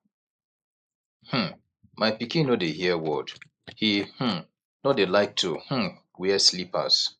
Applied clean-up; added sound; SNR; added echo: neural mask model Resemble Enhance denoiser.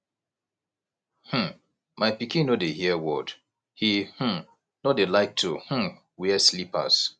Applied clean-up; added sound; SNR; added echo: none; none; none; none.